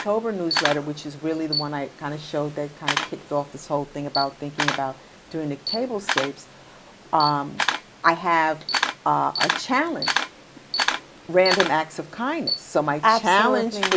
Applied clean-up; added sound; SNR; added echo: none; Camera; 5 dB; none.